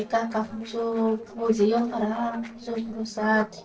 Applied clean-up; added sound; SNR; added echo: neural separator model SepFormer DNS4.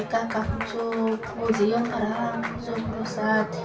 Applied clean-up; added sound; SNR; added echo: none; Applause; 8 dB; reverberation time 0.3 s.